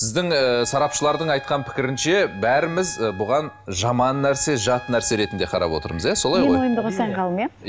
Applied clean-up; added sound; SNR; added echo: none; Trumpet; 18 dB; none.